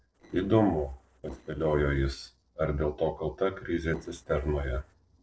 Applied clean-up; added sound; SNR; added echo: neural separator model SepFormer DNS4.